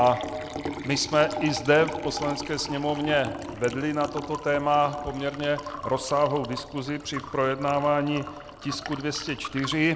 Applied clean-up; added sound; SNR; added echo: none; Liquid; 11 dB; none.